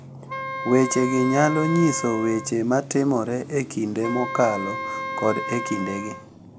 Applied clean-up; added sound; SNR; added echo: none; Wind instrument, woodwind instrument; 7 dB; none.